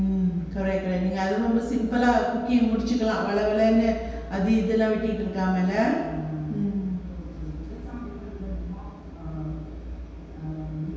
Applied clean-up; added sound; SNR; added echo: none; none; none; reverberation time 1.2 s.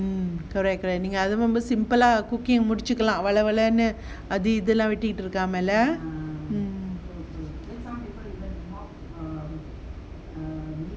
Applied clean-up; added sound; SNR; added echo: none; none; none; none.